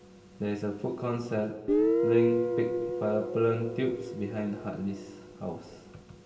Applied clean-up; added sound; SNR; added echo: none; Guitar; 1 dB; reverberation time 1.9 s.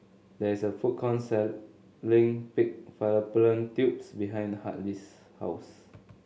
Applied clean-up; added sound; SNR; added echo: none; none; none; none.